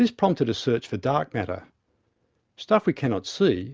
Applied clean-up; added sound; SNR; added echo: none; none; none; none.